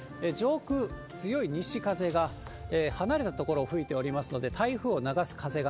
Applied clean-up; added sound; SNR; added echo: none; none; none; none.